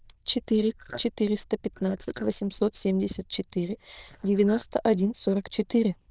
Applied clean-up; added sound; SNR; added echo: neural diffusion model UNIVERSE++.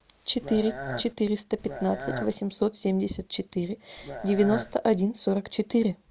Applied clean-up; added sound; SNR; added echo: none; Burping, eructation; 8 dB; none.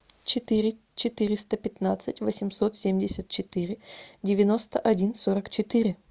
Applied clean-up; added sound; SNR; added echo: none; none; none; none.